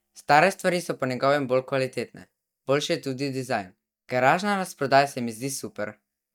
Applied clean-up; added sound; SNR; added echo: neural mask model DeepFilterNet 3.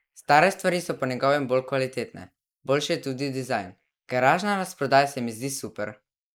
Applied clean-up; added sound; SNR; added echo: neural mask model Resemble Enhance denoiser.